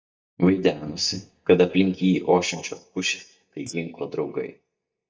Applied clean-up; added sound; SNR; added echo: neural mask model DeepFilterNet 3.